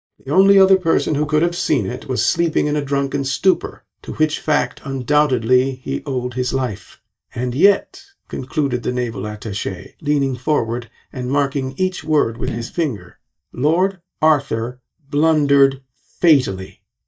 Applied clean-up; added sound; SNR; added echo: neural mask model DeepFilterNet 3.